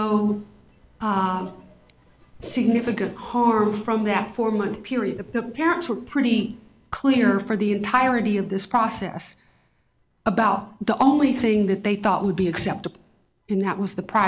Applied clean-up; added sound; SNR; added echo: none; none; none; none.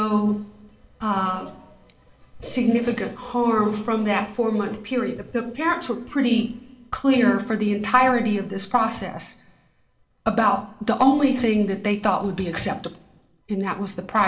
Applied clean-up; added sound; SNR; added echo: none; none; none; reverberation time 0.8 s.